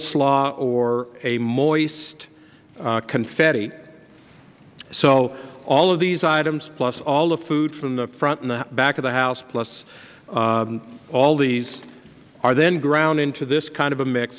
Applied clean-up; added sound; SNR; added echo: none; none; none; none.